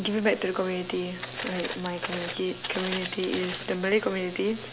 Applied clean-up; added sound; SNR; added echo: none; Walk, footsteps; 8 dB; none.